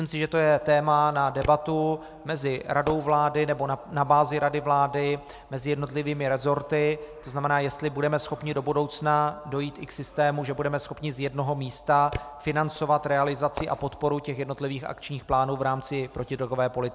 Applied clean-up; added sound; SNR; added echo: none; Fireworks; 16 dB; none.